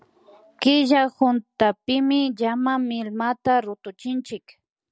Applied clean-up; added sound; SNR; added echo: none; none; none; none.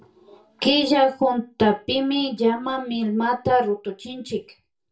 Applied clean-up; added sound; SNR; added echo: none; none; none; reverberation time 0.2 s.